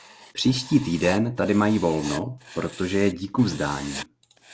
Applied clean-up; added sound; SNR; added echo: none; Writing; 17 dB; none.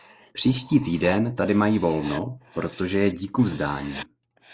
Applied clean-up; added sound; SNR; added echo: neural mask model Resemble Enhance denoiser.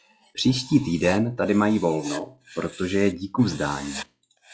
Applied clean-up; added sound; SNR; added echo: classical method log-MMSE.